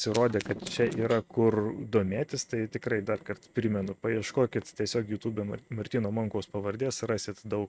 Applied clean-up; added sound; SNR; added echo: neural mask model RNNoise.